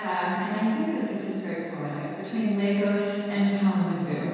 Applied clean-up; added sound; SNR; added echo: none; none; none; reverberation time 2.1 s.